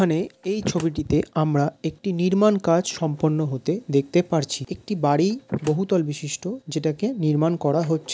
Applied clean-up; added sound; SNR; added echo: none; Slam; 18 dB; none.